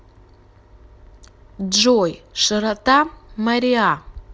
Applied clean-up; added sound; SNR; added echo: none; none; none; none.